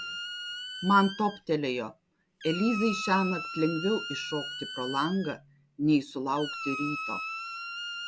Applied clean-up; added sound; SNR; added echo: none; Squeak; 8 dB; none.